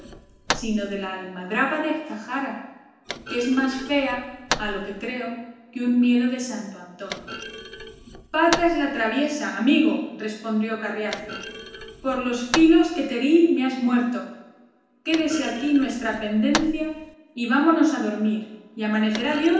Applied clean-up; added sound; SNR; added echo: none; Thump, thud; 13 dB; reverberation time 0.9 s.